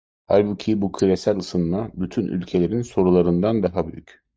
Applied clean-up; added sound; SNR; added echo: neural mask model DeepFilterNet 3.